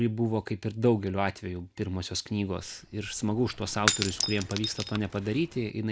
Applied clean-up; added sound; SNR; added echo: none; Shatter / Crushing; 5 dB; none.